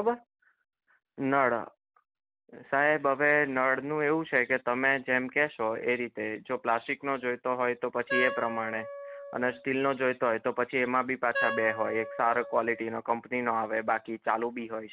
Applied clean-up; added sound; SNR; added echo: none; Wind instrument, woodwind instrument; 8 dB; none.